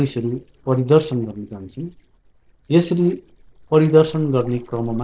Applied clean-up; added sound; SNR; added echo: neural separator model SepFormer DNS4.